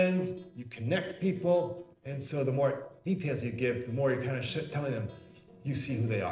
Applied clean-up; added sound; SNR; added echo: neural separator model SepFormer DNS4.